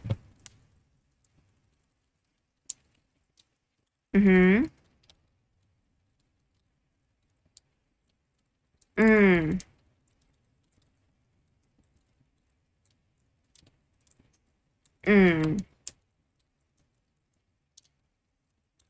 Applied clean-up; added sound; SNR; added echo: neural mask model RNNoise.